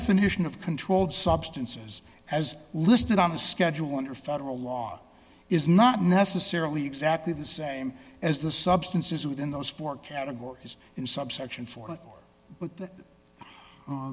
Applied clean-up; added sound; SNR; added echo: none; none; none; none.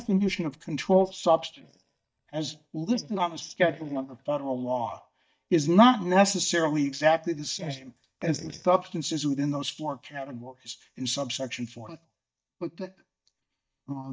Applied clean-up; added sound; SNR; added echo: neural mask model DeepFilterNet 3.